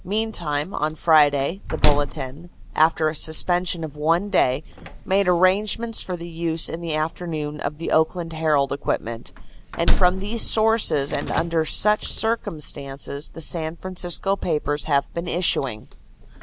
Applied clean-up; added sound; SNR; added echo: none; Slam; 3 dB; none.